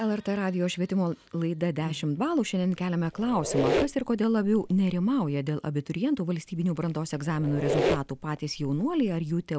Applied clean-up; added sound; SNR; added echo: none; Squeak; 6 dB; none.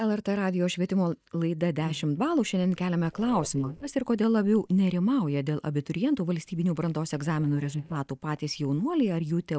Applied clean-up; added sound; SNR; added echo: neural mask model DeepFilterNet 3.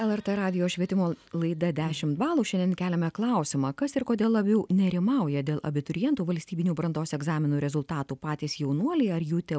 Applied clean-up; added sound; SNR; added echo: none; none; none; none.